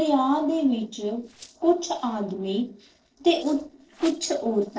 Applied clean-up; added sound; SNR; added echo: neural separator model SepFormer DNS4.